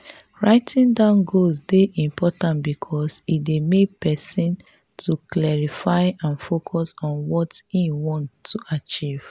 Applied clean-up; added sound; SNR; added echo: none; none; none; none.